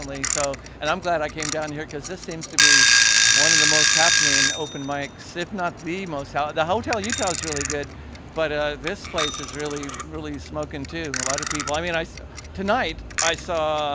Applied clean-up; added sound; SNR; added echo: none; Alarm / Clock; -3 dB; none.